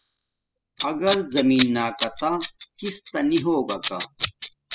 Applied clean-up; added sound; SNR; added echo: classical method spectral subtraction.